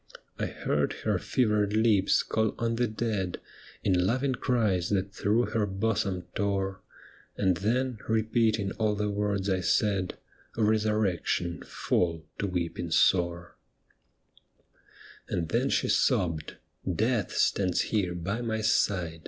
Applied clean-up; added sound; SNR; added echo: none; none; none; none.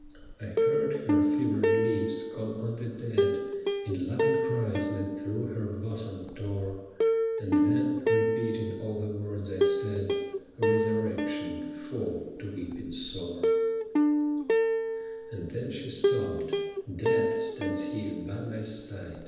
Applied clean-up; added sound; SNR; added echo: none; Plucked string instrument; -5 dB; reverberation time 1.1 s.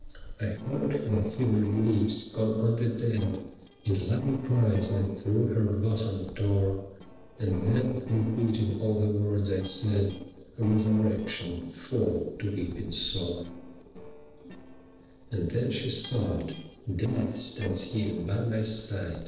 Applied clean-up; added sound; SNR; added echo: neural separator model SepFormer DNS4.